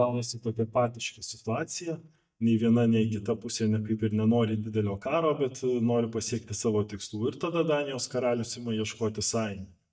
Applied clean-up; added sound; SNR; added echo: neural mask model DeepFilterNet 3.